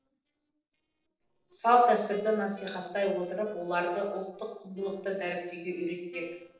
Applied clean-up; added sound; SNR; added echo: neural separator model SepFormer DNS4.